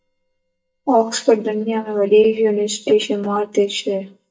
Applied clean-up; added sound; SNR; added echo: neural mask model DeepFilterNet 3.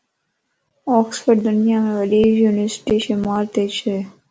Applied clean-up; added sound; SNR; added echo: none; none; none; none.